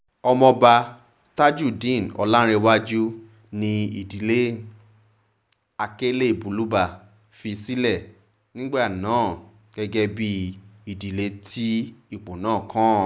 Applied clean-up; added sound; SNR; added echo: none; none; none; none.